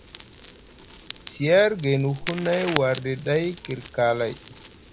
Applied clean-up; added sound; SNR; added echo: none; Crackle; 14 dB; none.